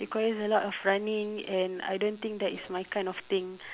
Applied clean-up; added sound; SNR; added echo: none; none; none; none.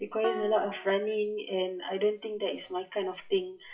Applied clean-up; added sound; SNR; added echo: classical method WPE with log-MMSE.